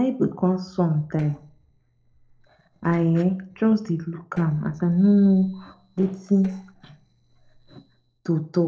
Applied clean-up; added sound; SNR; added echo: neural separator model SepFormer DNS4.